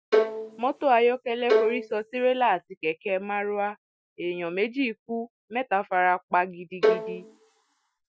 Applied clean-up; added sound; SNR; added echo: classical method Wiener filter.